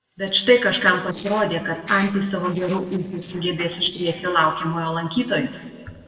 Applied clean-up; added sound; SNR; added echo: neural separator model SepFormer DNS4.